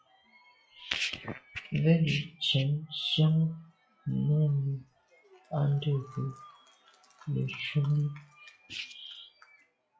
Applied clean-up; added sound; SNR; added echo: classical method log-MMSE.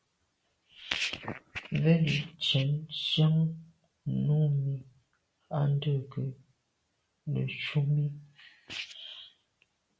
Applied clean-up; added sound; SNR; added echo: none; none; none; none.